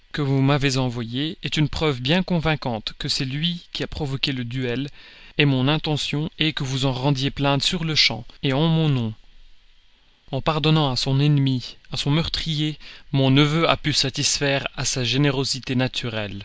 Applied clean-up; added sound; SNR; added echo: none; none; none; none.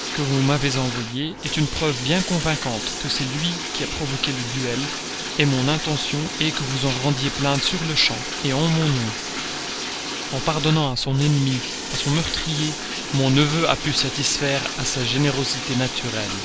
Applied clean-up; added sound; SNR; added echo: none; Bathtub (filling or washing); 6 dB; none.